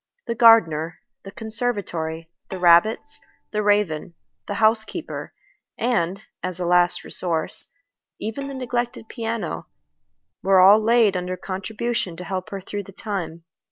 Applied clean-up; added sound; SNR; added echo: neural separator model SepFormer DNS4.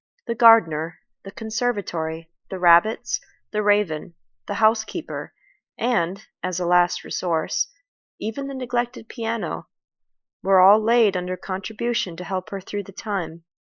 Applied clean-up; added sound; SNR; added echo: neural mask model Resemble Enhance denoiser.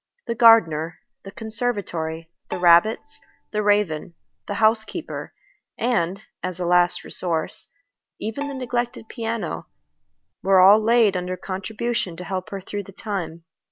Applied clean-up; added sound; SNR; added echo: none; Bowed string instrument; 19 dB; none.